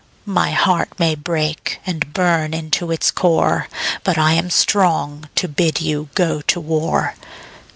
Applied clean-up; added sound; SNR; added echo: none; none; none; none.